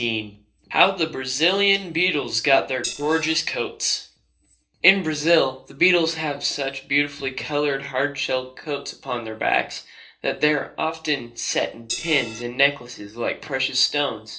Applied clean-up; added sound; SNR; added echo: neural separator model SepFormer DNS4.